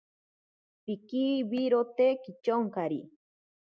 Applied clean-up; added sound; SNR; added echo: none; none; none; none.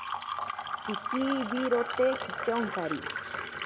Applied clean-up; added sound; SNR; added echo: none; Fill (with liquid); 3 dB; none.